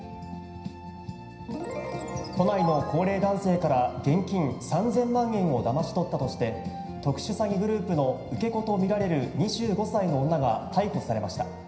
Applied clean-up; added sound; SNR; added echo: none; none; none; reverberation time 0.9 s.